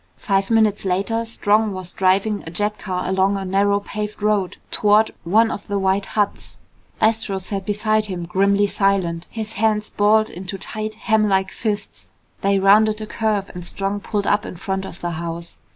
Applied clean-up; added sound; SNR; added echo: none; none; none; none.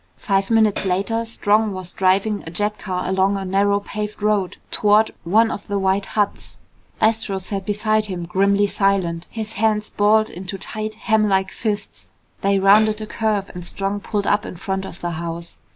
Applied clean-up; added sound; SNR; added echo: none; Hi-hat; 9 dB; none.